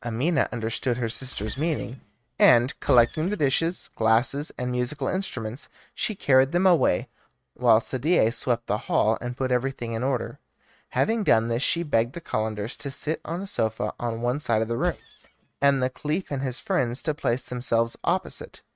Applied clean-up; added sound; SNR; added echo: neural mask model RNNoise.